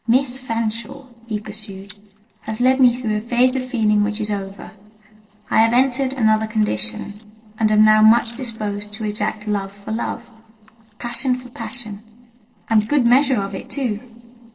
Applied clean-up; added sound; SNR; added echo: neural separator model SepFormer DNS4.